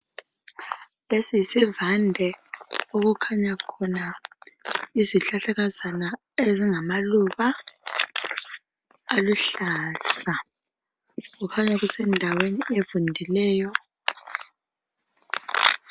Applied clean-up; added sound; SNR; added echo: none; none; none; none.